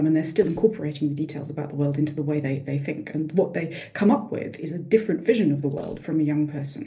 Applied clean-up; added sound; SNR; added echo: neural separator model SepFormer DNS4.